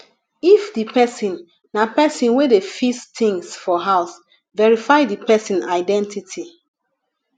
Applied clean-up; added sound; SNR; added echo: none; none; none; none.